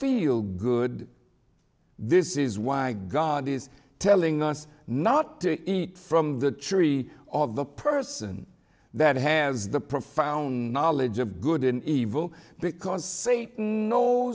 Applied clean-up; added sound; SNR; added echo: none; none; none; none.